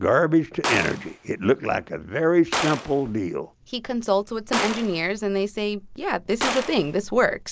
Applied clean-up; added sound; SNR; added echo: none; Gunshot, gunfire; 9 dB; none.